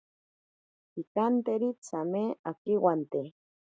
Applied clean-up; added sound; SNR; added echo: none; none; none; none.